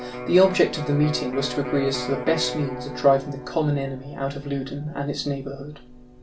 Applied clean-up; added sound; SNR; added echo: none; Electric guitar; 10 dB; reverberation time 0.3 s.